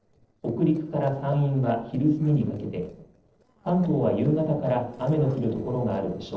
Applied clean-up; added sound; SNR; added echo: neural separator model SepFormer DNS4.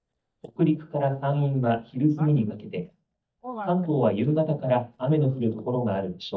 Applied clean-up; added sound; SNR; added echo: neural mask model DeepFilterNet 3.